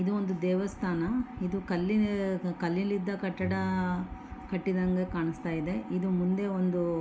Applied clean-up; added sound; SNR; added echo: none; Bowed string instrument; 17 dB; none.